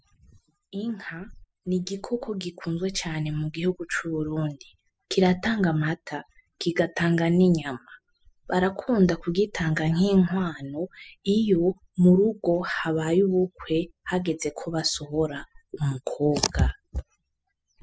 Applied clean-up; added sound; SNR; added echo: classical method spectral subtraction.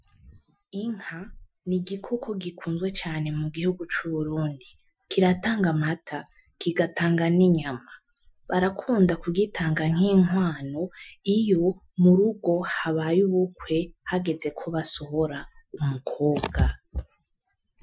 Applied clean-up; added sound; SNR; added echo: classical method Wiener filter.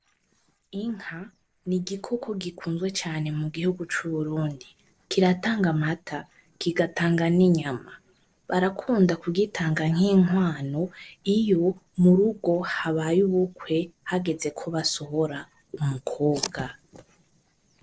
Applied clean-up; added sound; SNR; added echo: neural separator model SepFormer DNS4.